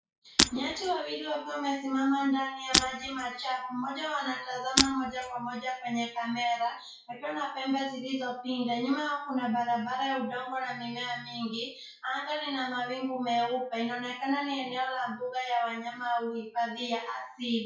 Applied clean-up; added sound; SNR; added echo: classical method WPE with log-MMSE.